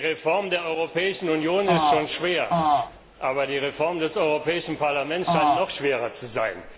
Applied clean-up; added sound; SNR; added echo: none; Fart; -2 dB; reverberation time 2.2 s.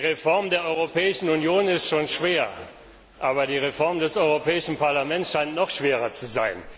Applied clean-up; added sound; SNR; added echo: none; none; none; none.